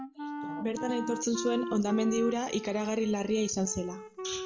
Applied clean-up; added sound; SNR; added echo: none; Wind instrument, woodwind instrument; 9 dB; reverberation time 0.4 s.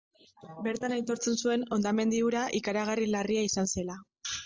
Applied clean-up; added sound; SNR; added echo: none; none; none; none.